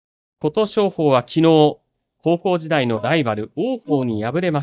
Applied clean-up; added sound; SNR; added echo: neural mask model DeepFilterNet 3.